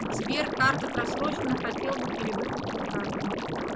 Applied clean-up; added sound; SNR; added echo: none; Liquid; -1 dB; none.